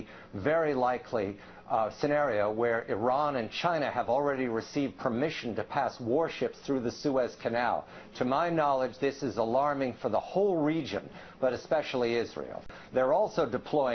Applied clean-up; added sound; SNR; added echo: none; none; none; none.